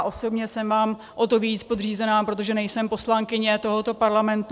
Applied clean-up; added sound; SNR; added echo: none; none; none; none.